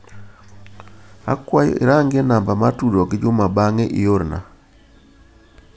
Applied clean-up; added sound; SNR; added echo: none; none; none; none.